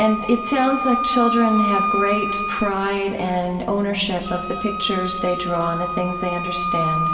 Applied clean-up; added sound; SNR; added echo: none; Wind instrument, woodwind instrument; 4 dB; reverberation time 2.7 s.